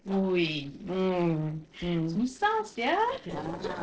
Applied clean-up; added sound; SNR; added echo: neural separator model SepFormer DNS4.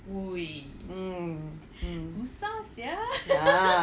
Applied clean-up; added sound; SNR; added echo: none; none; none; none.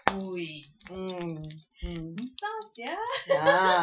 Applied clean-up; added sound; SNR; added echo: classical method Wiener filter.